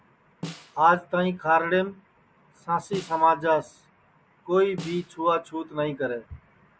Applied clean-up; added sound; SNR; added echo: none; Snare drum; 17 dB; none.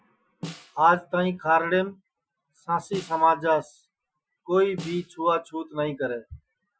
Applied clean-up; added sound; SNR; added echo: classical method Wiener filter.